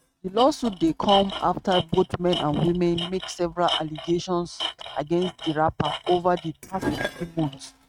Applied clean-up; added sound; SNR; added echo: neural mask model RNNoise.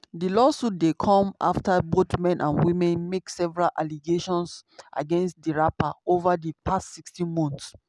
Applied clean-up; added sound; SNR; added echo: none; none; none; none.